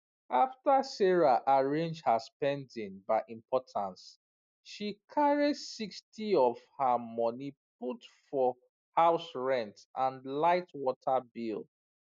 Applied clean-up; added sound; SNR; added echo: none; none; none; none.